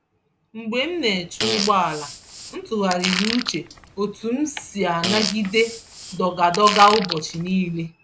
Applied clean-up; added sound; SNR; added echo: none; Fart; 7 dB; none.